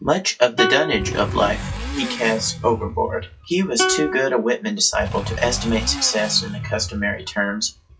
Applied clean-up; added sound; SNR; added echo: classical method log-MMSE.